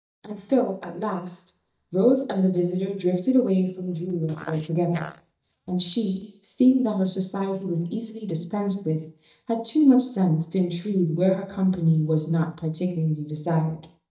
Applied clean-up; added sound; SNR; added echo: neural mask model DeepFilterNet 3.